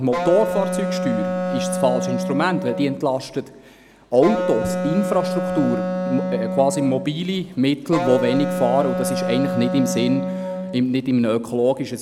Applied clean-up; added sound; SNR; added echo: none; Wind instrument, woodwind instrument; 3 dB; none.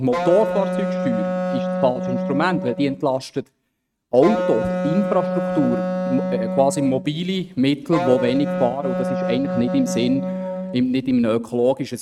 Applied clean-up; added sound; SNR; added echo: neural mask model RNNoise.